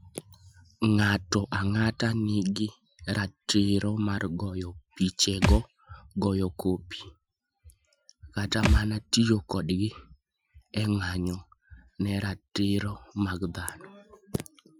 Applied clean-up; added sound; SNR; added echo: classical method Wiener filter.